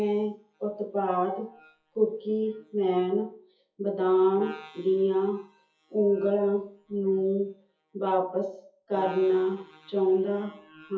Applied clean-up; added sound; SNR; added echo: classical method WPE with log-MMSE.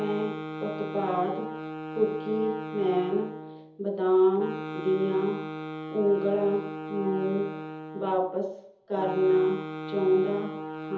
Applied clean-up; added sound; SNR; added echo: none; Wind instrument, woodwind instrument; 9 dB; reverberation time 0.7 s.